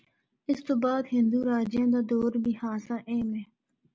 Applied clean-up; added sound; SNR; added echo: none; none; none; none.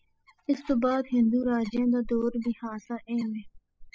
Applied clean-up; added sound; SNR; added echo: classical method spectral subtraction.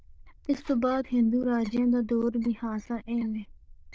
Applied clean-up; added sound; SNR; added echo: neural diffusion model UNIVERSE++.